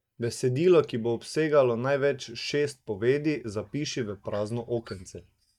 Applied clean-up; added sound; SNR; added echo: neural mask model DeepFilterNet 3.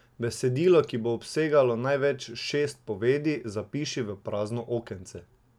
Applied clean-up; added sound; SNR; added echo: none; none; none; none.